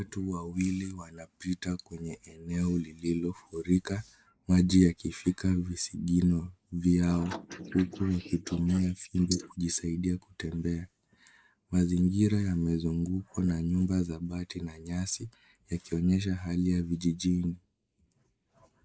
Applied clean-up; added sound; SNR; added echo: neural mask model Resemble Enhance denoiser.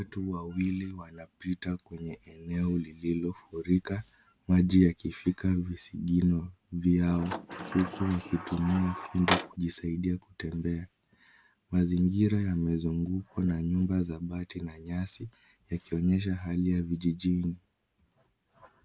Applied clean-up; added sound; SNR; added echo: none; Sliding door; 5 dB; none.